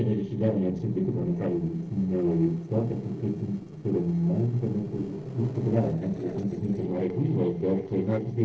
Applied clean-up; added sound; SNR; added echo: neural separator model SepFormer DNS4.